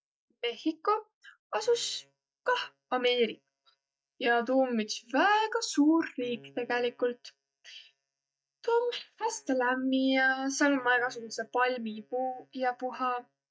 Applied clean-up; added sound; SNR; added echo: neural mask model DeepFilterNet 3.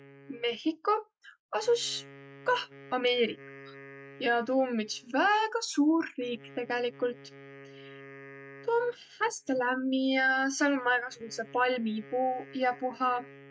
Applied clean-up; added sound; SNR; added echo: neural mask model RNNoise.